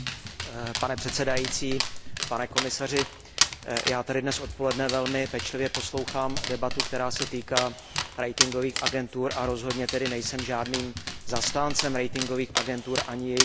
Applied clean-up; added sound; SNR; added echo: none; Dog; 2 dB; none.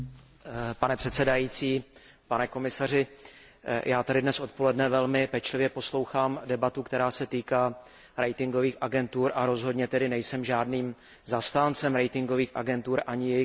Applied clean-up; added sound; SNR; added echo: none; none; none; none.